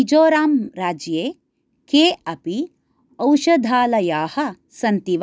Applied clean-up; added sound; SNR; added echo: none; none; none; none.